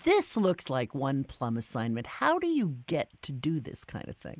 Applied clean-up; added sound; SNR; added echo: none; none; none; none.